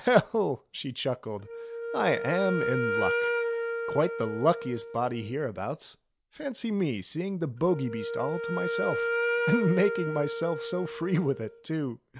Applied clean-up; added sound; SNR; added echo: none; Wind instrument, woodwind instrument; 4 dB; none.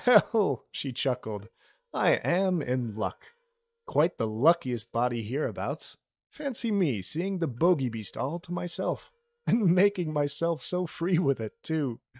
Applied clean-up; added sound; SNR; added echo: neural mask model DeepFilterNet 3.